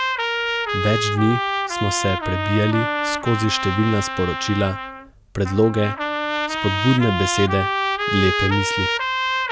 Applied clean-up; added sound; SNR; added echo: none; Trumpet; 2 dB; none.